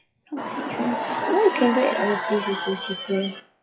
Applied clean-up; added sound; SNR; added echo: classical method WPE with log-MMSE.